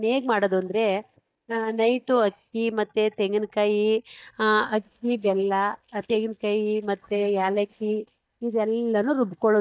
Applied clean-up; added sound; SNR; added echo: neural mask model DeepFilterNet 3.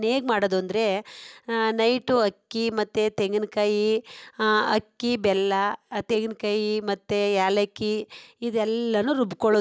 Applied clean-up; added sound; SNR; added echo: none; none; none; none.